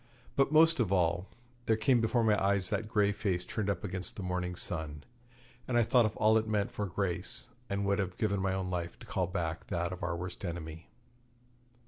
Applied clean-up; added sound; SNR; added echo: none; none; none; none.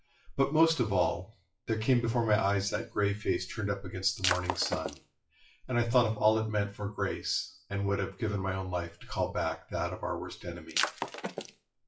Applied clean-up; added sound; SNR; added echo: classical method WPE with log-MMSE.